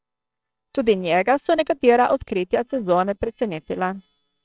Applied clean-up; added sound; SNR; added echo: neural separator model SepFormer WHAMR!.